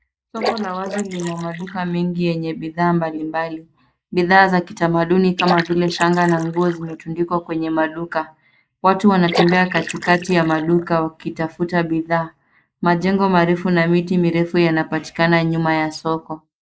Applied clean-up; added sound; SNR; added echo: neural mask model Resemble Enhance denoiser.